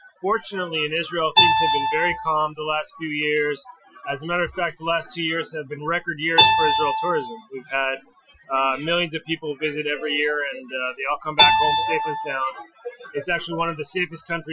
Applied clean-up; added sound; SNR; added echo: classical method Wiener filter.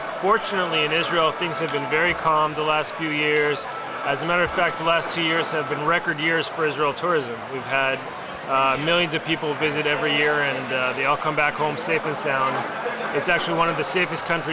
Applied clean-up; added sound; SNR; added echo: none; none; none; none.